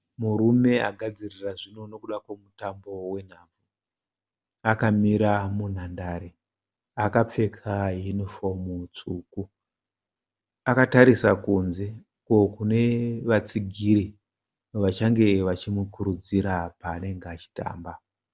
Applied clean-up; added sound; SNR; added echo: none; none; none; none.